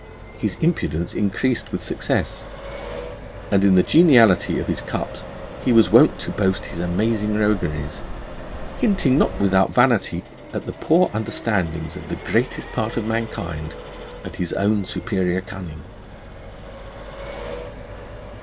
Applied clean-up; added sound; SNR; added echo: none; Accelerating, revving, vroom; 12 dB; none.